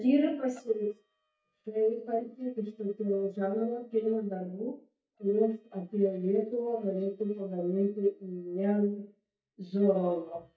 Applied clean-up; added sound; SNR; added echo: neural mask model DeepFilterNet 3.